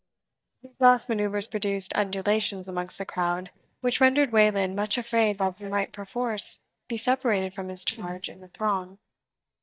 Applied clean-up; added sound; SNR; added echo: neural mask model DeepFilterNet 3.